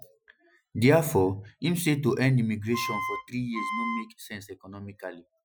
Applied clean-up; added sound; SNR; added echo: classical method Wiener filter.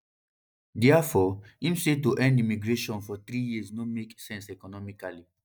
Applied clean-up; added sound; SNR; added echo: neural mask model DeepFilterNet 3.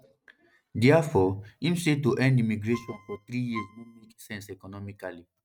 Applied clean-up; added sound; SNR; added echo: neural mask model RNNoise.